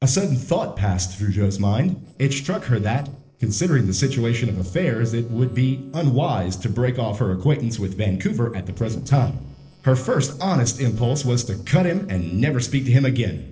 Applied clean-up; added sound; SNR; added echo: neural separator model SepFormer DNS4.